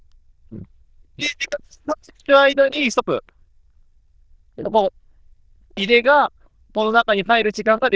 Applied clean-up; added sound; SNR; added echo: neural diffusion model UNIVERSE++.